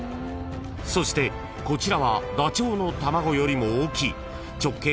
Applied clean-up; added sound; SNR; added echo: none; none; none; none.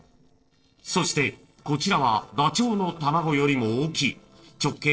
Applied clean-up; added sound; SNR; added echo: neural separator model SepFormer DNS4.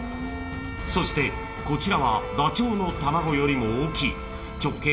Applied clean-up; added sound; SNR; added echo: none; Bowed string instrument; 15 dB; reverberation time 1.3 s.